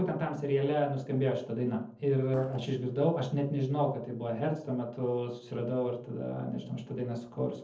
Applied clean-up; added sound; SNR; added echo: neural separator model SepFormer DNS4.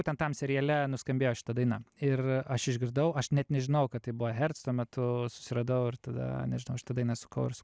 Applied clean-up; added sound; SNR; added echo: none; none; none; none.